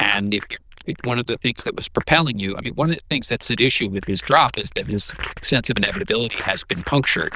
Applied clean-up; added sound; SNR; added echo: neural diffusion model UNIVERSE++.